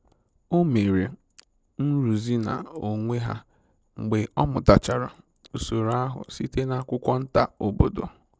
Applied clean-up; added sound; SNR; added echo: none; none; none; none.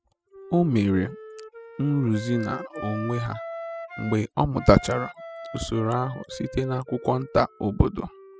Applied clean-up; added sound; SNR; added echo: classical method spectral subtraction.